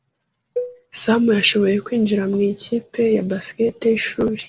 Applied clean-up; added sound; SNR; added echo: neural separator model SepFormer DNS4.